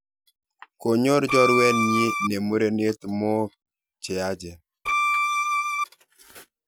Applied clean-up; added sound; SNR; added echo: none; Bowed string instrument; -2 dB; none.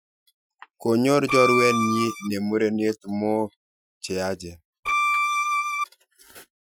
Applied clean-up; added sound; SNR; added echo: classical method Wiener filter.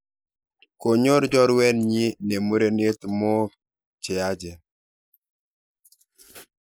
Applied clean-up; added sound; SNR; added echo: neural mask model Resemble Enhance denoiser.